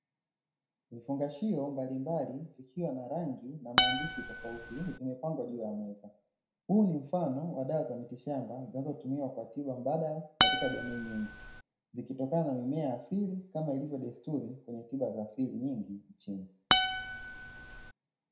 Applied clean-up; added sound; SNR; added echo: none; Acoustic guitar; -5 dB; reverberation time 0.5 s.